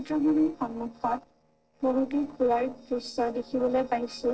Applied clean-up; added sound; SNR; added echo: neural separator model SepFormer DNS4.